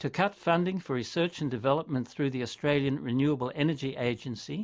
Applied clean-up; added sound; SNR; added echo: none; none; none; none.